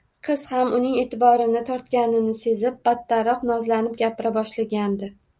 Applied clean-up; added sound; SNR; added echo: none; none; none; none.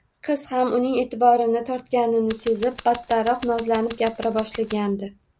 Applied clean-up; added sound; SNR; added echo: none; Scissors; 6 dB; none.